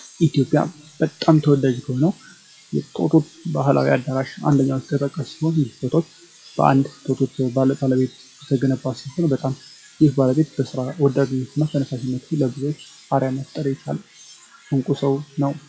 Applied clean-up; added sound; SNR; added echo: classical method WPE with log-MMSE.